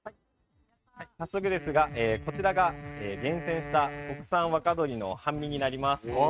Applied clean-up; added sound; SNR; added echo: neural mask model RNNoise.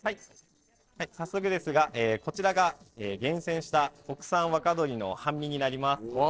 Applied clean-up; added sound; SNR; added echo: neural separator model SepFormer DNS4.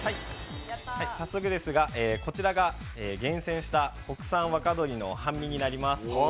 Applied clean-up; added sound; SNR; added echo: none; none; none; none.